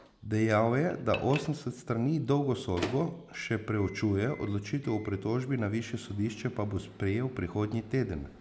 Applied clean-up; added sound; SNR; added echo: none; Microwave oven; 17 dB; none.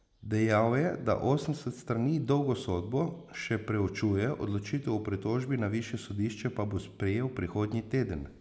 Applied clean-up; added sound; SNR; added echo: none; none; none; none.